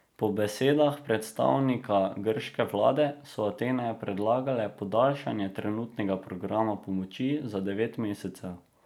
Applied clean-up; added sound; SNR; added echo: none; none; none; none.